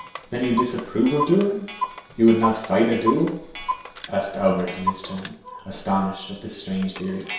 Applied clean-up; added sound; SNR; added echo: none; Clock; 9 dB; reverberation time 0.7 s.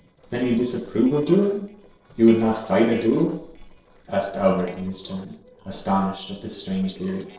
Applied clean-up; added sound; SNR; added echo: neural separator model SepFormer DNS4.